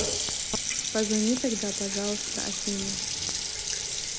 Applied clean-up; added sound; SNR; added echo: none; Water tap, faucet; -2 dB; none.